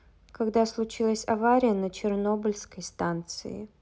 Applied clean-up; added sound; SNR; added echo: none; none; none; none.